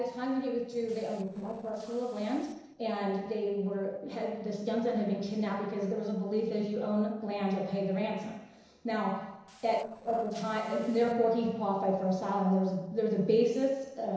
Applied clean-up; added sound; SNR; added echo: neural separator model SepFormer DNS4.